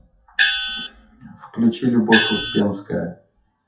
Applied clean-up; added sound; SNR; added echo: classical method WPE with log-MMSE.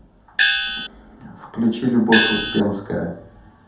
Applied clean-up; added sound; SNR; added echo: none; Gong; -4 dB; reverberation time 0.6 s.